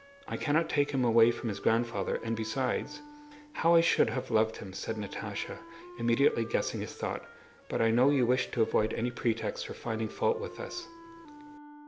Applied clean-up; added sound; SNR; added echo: none; Wind instrument, woodwind instrument; 19 dB; none.